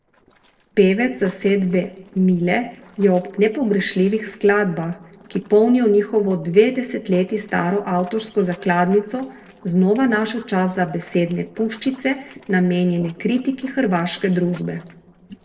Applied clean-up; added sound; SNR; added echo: neural separator model SepFormer DNS4.